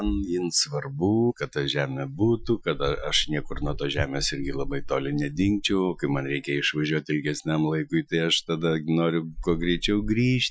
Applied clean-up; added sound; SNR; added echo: classical method Wiener filter.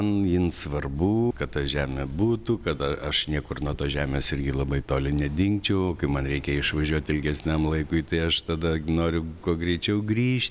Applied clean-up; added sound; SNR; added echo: none; none; none; none.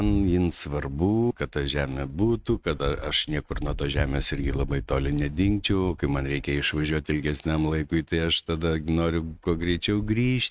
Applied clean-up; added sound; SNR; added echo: neural mask model RNNoise.